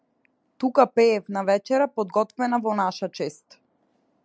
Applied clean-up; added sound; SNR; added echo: none; none; none; none.